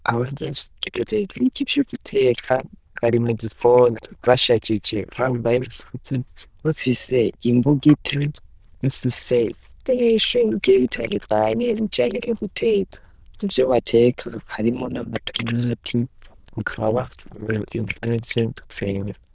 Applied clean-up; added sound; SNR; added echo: neural diffusion model UNIVERSE++.